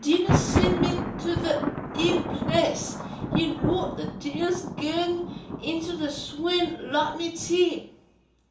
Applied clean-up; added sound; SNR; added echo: none; Thunder; 2 dB; reverberation time 1.2 s.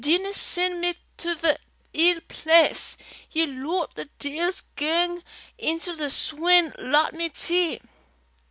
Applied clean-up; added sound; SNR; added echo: none; none; none; none.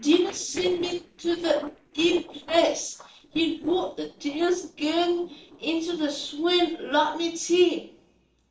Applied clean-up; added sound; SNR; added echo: neural separator model SepFormer DNS4.